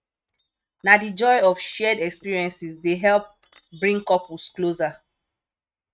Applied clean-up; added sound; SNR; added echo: neural mask model RNNoise.